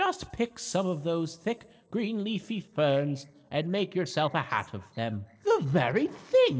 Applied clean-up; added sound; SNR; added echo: neural separator model SepFormer DNS4.